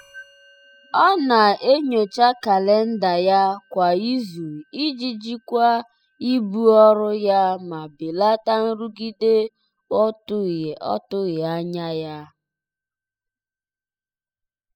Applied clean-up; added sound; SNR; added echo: classical method spectral subtraction.